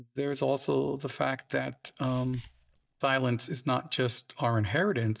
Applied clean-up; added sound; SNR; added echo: neural mask model DeepFilterNet 3.